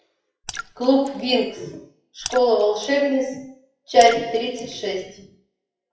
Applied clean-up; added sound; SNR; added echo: classical method WPE with log-MMSE.